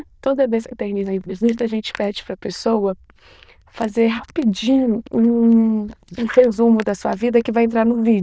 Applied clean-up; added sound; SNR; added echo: neural diffusion model UNIVERSE++.